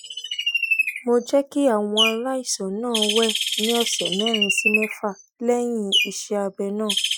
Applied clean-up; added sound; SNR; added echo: classical method Wiener filter.